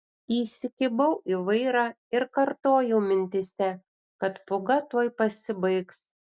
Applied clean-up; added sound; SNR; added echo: none; none; none; none.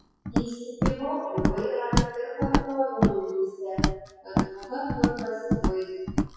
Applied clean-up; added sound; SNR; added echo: classical method WPE with log-MMSE.